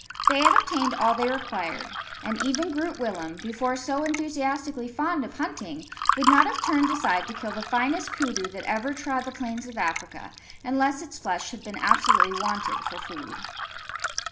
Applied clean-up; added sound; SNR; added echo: none; Fill (with liquid) / Water; 1 dB; none.